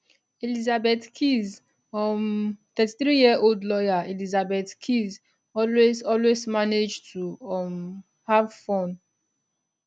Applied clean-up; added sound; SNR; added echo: none; none; none; none.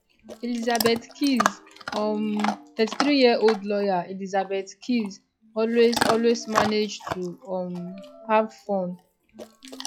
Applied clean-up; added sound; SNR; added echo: classical method log-MMSE.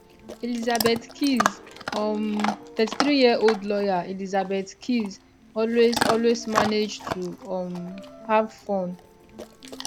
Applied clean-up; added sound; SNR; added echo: none; Chewing, mastication / Dog; 7 dB; none.